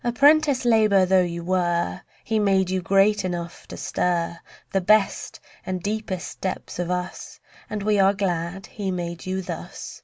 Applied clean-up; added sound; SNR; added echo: none; none; none; none.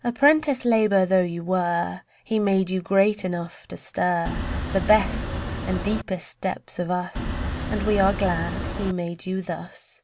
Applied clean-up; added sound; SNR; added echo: none; Wind; 4 dB; none.